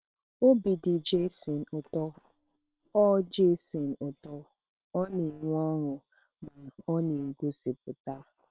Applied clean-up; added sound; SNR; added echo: neural separator model SepFormer WHAM!.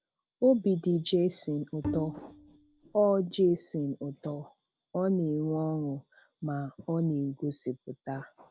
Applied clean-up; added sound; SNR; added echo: none; Bowed string instrument; 9 dB; none.